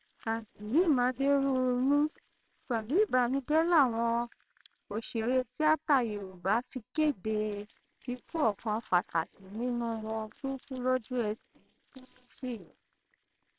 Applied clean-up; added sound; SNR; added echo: neural separator model SepFormer WHAMR!.